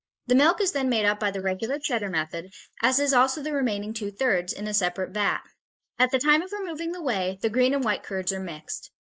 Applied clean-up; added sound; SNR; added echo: neural mask model Resemble Enhance denoiser.